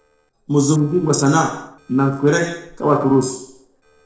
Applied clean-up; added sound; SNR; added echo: neural separator model SepFormer DNS4.